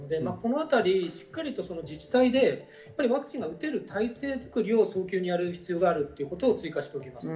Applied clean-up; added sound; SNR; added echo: none; none; none; reverberation time 0.3 s.